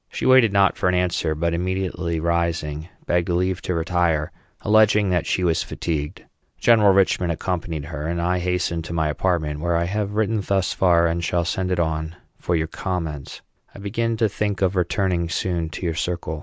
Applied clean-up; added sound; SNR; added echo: none; none; none; none.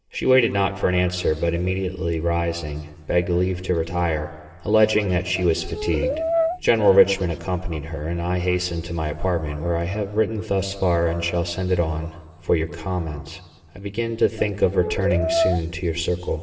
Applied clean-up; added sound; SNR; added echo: none; Brass instrument; 3 dB; reverberation time 1.6 s.